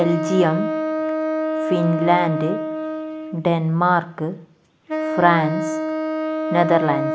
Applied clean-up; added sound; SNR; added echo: none; Wind instrument, woodwind instrument; 3 dB; none.